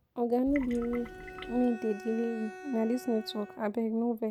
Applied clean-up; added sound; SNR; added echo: none; Trickle, dribble / Water tap, faucet + Bowed string instrument; 14 dB; none.